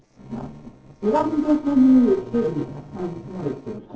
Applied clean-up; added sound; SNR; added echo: neural separator model SepFormer DNS4.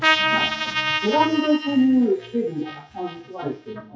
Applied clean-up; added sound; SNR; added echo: classical method WPE with log-MMSE.